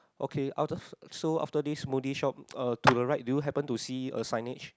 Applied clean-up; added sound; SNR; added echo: none; Clapping; 1 dB; none.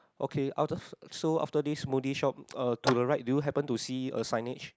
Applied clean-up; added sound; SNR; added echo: neural mask model Resemble Enhance denoiser.